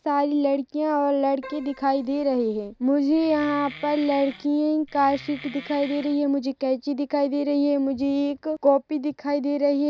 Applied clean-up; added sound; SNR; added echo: none; Wood + Keyboard (musical); 20 dB; none.